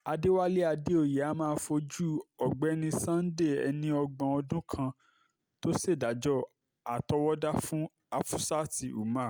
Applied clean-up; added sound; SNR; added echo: none; none; none; none.